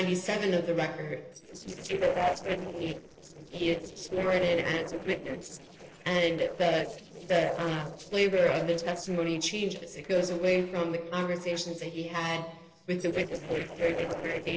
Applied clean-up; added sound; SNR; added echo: neural separator model SepFormer DNS4.